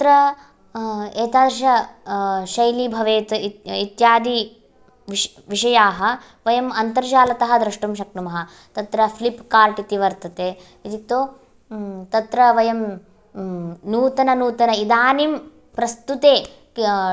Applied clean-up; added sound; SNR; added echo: none; none; none; none.